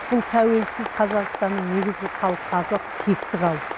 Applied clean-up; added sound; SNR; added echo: none; Applause; 7 dB; none.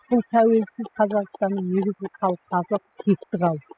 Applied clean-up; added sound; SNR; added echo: classical method spectral subtraction.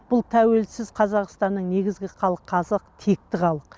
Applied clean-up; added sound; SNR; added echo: none; none; none; none.